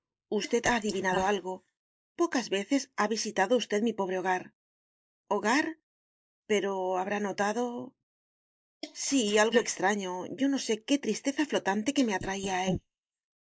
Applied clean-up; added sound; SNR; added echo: neural mask model Resemble Enhance denoiser.